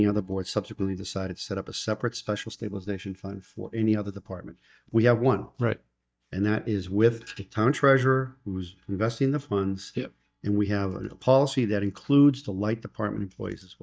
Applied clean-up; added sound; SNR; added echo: neural mask model DeepFilterNet 3.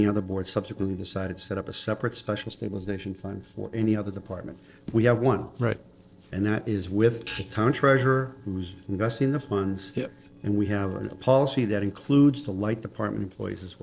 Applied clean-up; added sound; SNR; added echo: neural separator model SepFormer DNS4.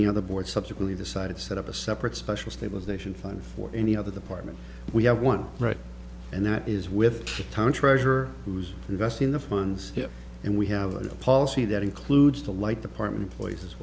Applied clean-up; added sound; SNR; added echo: none; none; none; none.